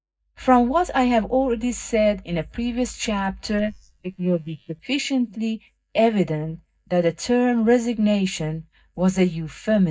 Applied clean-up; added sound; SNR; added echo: neural mask model DeepFilterNet 3.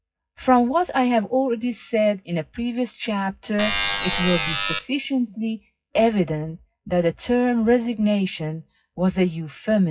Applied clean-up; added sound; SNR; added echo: classical method WPE with log-MMSE.